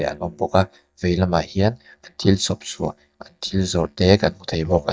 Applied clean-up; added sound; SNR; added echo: neural mask model DeepFilterNet 3.